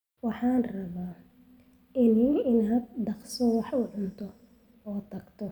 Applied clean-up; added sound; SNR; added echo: none; none; none; reverberation time 2.0 s.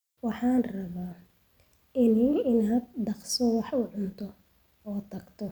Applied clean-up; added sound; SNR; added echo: none; none; none; none.